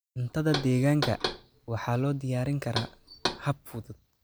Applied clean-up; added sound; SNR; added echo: none; Knock; 8 dB; none.